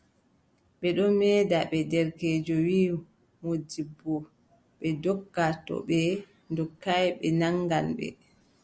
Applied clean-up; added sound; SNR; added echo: none; none; none; none.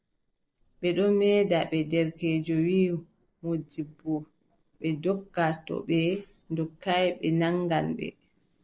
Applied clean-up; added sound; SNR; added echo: neural separator model SepFormer DNS4.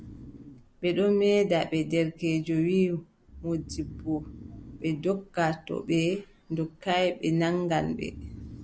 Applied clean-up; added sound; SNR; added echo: none; Breathing; 19 dB; none.